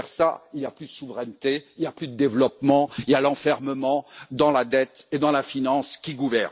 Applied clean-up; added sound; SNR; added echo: none; none; none; none.